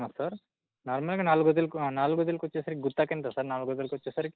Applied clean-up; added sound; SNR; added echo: neural mask model Resemble Enhance denoiser.